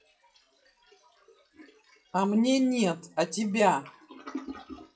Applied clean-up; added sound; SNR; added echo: classical method WPE with log-MMSE.